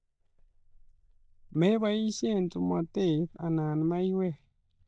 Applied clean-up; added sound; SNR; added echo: neural mask model DeepFilterNet 3.